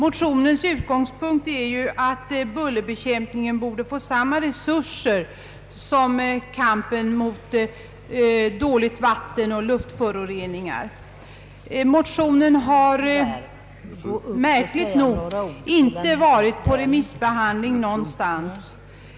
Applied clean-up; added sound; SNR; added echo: none; none; none; none.